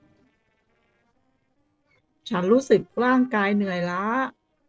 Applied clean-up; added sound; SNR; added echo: neural separator model SepFormer DNS4.